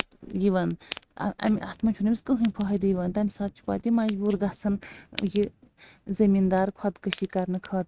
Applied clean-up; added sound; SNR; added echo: neural mask model RNNoise.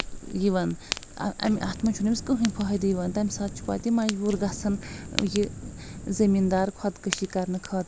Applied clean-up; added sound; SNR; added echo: none; Explosion + Fire; 10 dB; none.